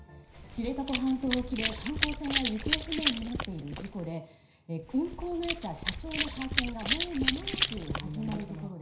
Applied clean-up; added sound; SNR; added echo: none; Run; -5 dB; reverberation time 0.5 s.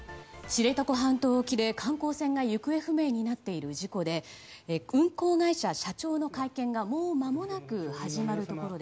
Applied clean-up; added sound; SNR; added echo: none; none; none; none.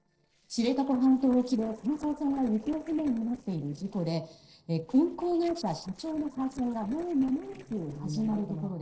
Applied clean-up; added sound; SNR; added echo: neural separator model SepFormer DNS4.